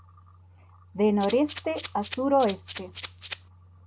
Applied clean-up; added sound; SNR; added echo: none; Rattle (instrument); -2 dB; none.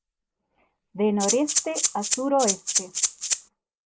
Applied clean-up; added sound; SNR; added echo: neural mask model Resemble Enhance denoiser.